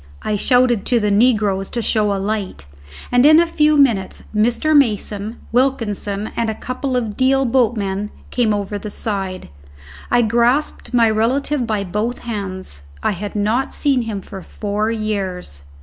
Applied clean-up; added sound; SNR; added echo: none; none; none; none.